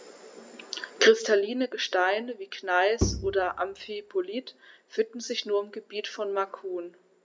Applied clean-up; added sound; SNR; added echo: none; Bowed string instrument; 5 dB; none.